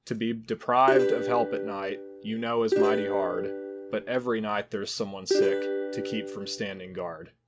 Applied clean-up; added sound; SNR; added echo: none; Plucked string instrument; -1 dB; none.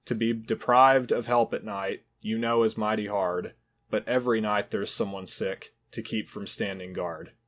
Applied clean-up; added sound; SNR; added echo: none; none; none; none.